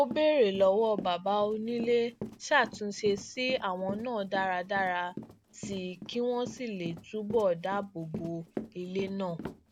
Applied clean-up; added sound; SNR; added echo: none; Run; 14 dB; none.